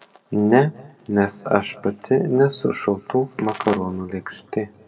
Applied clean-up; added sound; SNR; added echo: none; none; none; reverberation time 1.9 s.